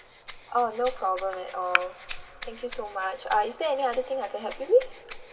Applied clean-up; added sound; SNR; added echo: none; Rattle (instrument); 15 dB; none.